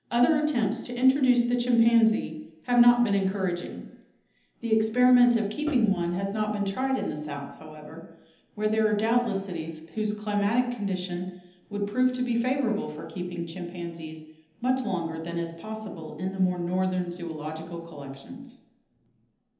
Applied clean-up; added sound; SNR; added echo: none; Piano; 19 dB; reverberation time 0.9 s.